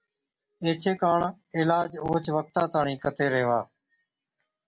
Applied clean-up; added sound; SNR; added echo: none; none; none; none.